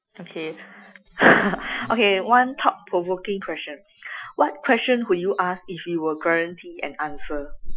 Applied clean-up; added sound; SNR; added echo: classical method Wiener filter.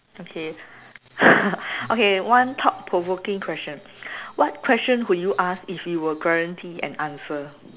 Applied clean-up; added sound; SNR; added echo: none; none; none; none.